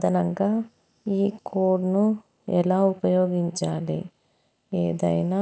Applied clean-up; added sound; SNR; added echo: none; none; none; none.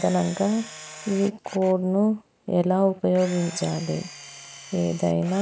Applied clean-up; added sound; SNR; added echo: none; Camera; 17 dB; none.